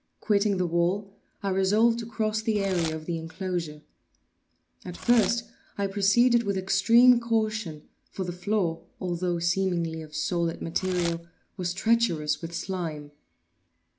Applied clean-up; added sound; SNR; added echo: none; Packing tape, duct tape / Tearing; 17 dB; none.